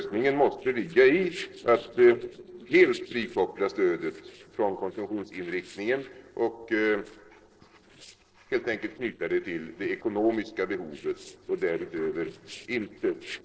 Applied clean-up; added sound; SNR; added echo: neural separator model SepFormer DNS4.